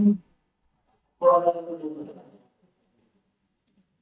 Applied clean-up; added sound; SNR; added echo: neural mask model DeepFilterNet 3.